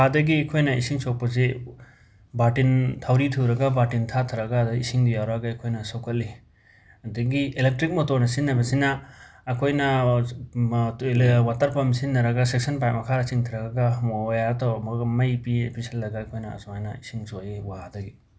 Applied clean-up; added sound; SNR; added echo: none; none; none; none.